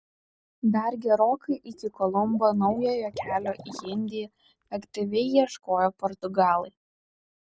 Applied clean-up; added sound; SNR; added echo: none; Liquid; 16 dB; none.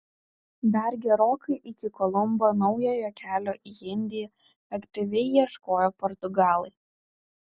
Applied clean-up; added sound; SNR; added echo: none; none; none; none.